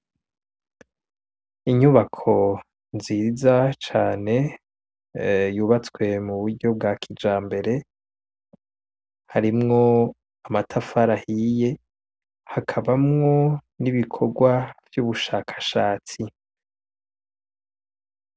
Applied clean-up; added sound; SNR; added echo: none; none; none; none.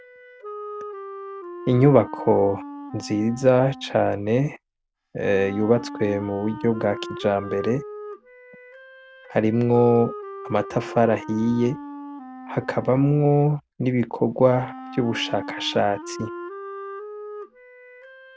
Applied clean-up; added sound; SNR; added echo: none; Wind instrument, woodwind instrument; 14 dB; none.